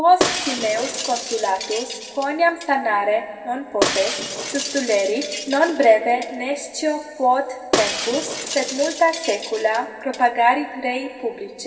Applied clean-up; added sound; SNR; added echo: none; Shatter; 7 dB; reverberation time 2.3 s.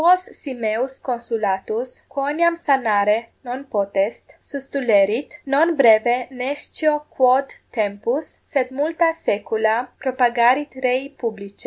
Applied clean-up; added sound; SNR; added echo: none; none; none; none.